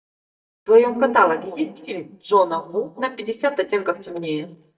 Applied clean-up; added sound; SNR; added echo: neural mask model DeepFilterNet 3.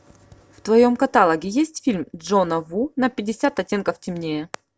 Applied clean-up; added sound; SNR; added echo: none; none; none; none.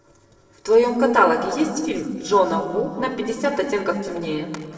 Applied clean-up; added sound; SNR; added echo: neural separator model SepFormer DNS4.